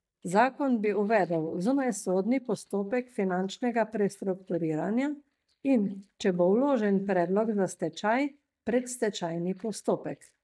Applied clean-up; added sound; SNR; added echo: neural mask model DeepFilterNet 3.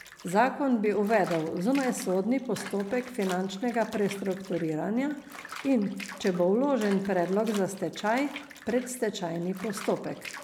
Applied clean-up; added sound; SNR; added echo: none; Bathtub (filling or washing) / Water; 17 dB; none.